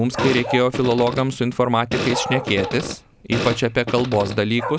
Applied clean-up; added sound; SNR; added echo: none; Fart + Bark; 7 dB; none.